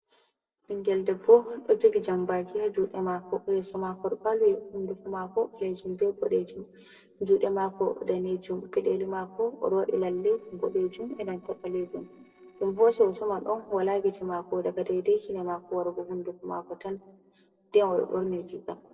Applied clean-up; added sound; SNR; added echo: neural separator model SepFormer DNS4.